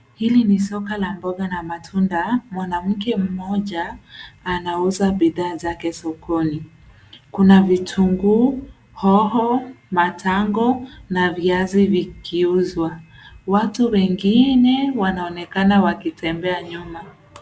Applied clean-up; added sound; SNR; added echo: none; none; none; none.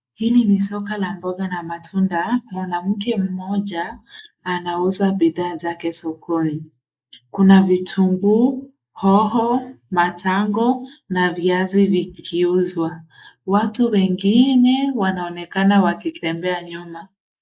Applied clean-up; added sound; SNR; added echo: neural mask model Resemble Enhance denoiser.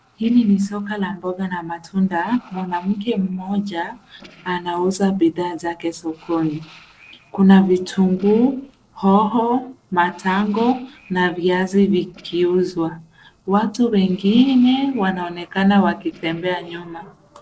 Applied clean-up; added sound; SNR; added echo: neural separator model SepFormer DNS4.